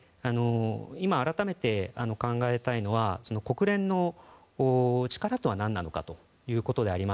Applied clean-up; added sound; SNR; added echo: none; none; none; none.